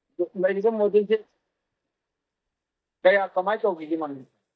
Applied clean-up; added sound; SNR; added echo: neural mask model DeepFilterNet 3.